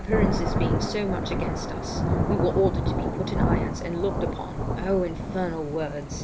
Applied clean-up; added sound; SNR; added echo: none; Thunder / Rain; -3 dB; none.